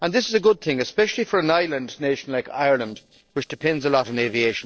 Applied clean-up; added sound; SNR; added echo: neural separator model SepFormer DNS4.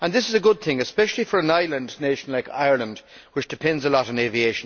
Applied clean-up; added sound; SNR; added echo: none; none; none; none.